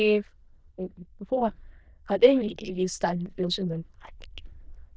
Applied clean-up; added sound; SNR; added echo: neural diffusion model UNIVERSE++.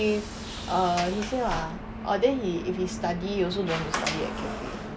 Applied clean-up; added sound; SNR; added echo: none; Sliding door; 9 dB; none.